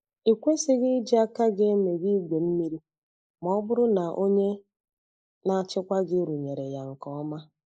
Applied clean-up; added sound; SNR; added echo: neural mask model Resemble Enhance denoiser.